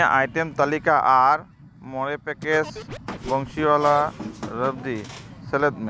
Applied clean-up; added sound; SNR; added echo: none; Scratching (performance technique) + Squeak; 14 dB; none.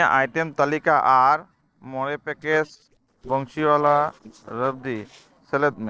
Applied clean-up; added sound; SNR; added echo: neural separator model SepFormer DNS4.